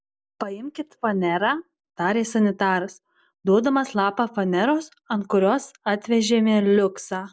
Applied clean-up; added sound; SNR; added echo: none; none; none; none.